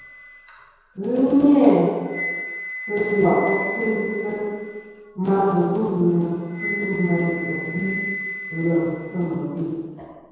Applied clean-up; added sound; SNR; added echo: none; Wind instrument, woodwind instrument; 11 dB; reverberation time 1.2 s.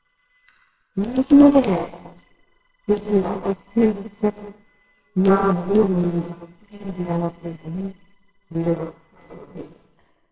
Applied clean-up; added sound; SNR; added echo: neural separator model SepFormer WHAMR!.